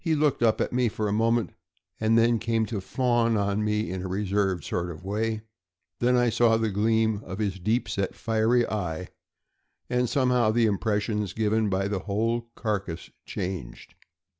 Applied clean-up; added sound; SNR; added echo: none; none; none; none.